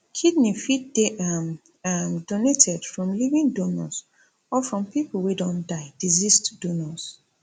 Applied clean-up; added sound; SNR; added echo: none; none; none; none.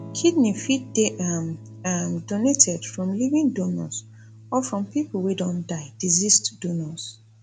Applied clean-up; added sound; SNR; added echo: none; Electric guitar / Strum; 18 dB; none.